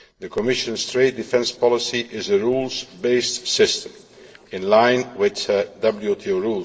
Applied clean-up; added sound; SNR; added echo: neural separator model SepFormer DNS4.